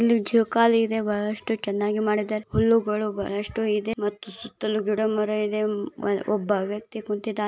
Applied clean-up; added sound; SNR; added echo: none; none; none; none.